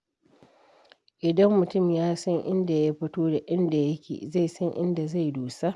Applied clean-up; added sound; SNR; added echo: none; none; none; none.